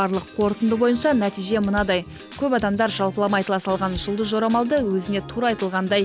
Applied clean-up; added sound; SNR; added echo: none; none; none; none.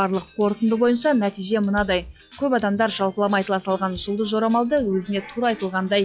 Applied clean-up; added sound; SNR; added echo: classical method log-MMSE.